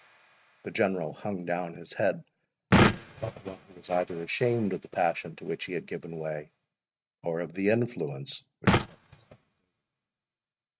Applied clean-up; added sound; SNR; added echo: neural mask model RNNoise.